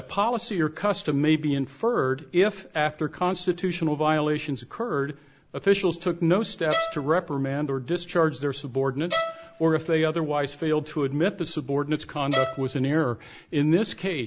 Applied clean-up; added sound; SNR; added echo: none; Bowed string instrument; 9 dB; none.